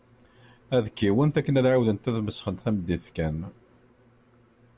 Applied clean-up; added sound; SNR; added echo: none; none; none; none.